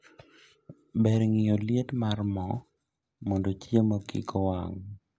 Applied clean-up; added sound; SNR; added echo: none; none; none; none.